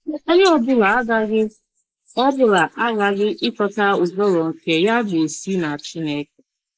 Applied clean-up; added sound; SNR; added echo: neural mask model Resemble Enhance denoiser.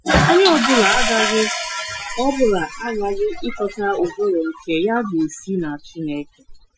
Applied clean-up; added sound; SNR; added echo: classical method Wiener filter.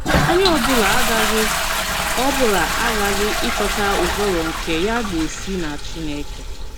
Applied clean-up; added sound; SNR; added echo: none; Toilet flush; -2 dB; none.